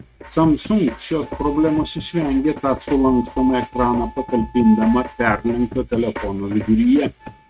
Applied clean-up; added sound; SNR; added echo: neural mask model RNNoise.